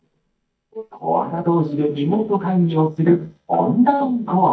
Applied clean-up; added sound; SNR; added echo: neural mask model DeepFilterNet 3.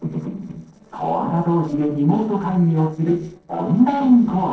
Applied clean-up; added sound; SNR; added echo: neural separator model SepFormer DNS4.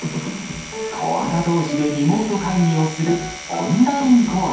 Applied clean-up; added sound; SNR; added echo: none; Domestic sounds, home sounds; 15 dB; reverberation time 0.6 s.